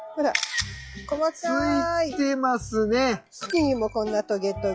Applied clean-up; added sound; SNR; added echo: classical method log-MMSE.